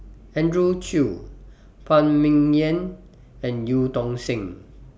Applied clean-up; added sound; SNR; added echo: none; none; none; none.